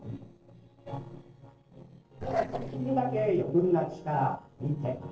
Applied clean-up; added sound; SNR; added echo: neural separator model SepFormer DNS4.